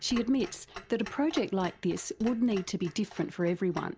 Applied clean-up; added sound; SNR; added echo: none; Clock; 17 dB; none.